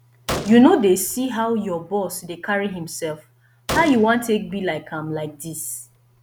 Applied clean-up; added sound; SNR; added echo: none; Gunshot, gunfire; 13 dB; none.